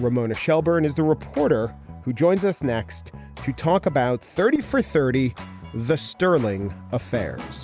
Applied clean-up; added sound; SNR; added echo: none; none; none; none.